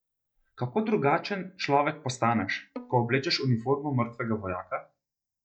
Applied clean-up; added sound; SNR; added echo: neural mask model DeepFilterNet 3.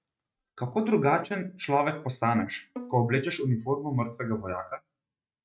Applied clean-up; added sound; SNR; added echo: neural mask model RNNoise.